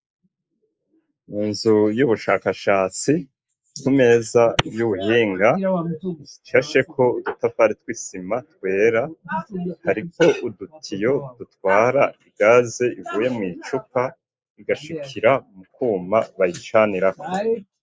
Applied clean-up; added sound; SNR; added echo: neural mask model Resemble Enhance denoiser.